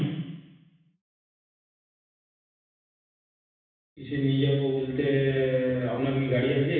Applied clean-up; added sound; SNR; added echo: none; none; none; reverberation time 1.1 s.